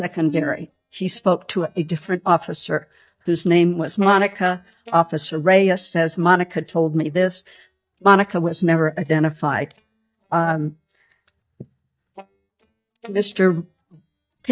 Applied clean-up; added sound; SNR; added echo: neural mask model DeepFilterNet 3.